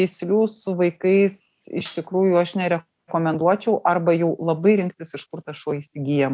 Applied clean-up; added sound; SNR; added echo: none; Hi-hat; 11 dB; none.